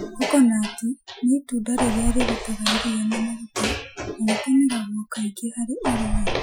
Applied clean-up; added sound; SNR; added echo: classical method Wiener filter.